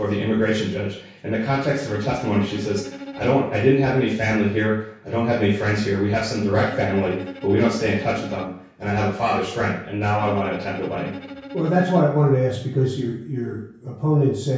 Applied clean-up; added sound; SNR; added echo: none; Bowed string instrument; 15 dB; reverberation time 0.6 s.